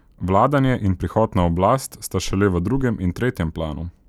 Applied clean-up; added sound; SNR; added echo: none; Walk, footsteps; 16 dB; none.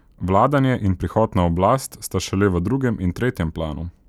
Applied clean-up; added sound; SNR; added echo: none; none; none; none.